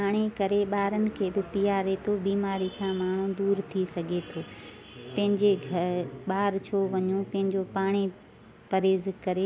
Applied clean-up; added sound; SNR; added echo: none; none; none; none.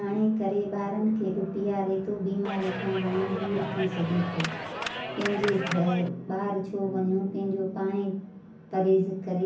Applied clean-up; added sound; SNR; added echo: none; Clapping; 6 dB; reverberation time 0.6 s.